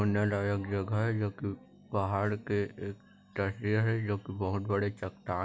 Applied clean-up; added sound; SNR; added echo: none; none; none; none.